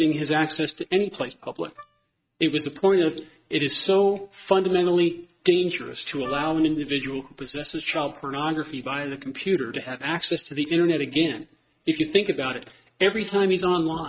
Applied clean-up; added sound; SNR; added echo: neural mask model RNNoise.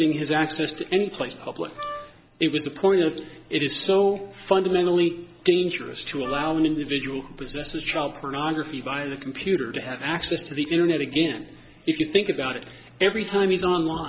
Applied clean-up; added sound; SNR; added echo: none; Wind instrument, woodwind instrument; 12 dB; none.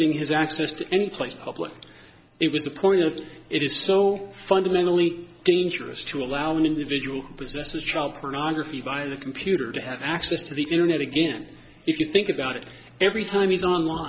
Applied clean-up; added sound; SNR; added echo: none; none; none; none.